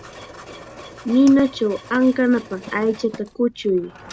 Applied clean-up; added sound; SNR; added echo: none; Mechanisms; 19 dB; none.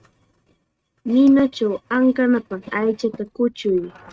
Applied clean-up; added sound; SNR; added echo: neural mask model RNNoise.